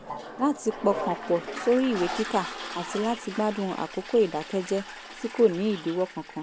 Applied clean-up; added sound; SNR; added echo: none; Toilet flush; 11 dB; none.